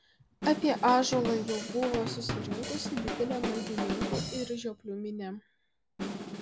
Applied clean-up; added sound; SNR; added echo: none; Drum kit; 5 dB; none.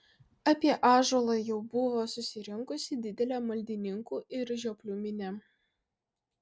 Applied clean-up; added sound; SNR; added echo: none; none; none; none.